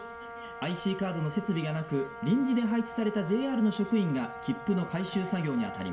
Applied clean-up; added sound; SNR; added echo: none; Wind instrument, woodwind instrument; 13 dB; reverberation time 0.7 s.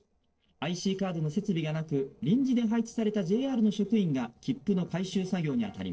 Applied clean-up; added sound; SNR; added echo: neural separator model SepFormer DNS4.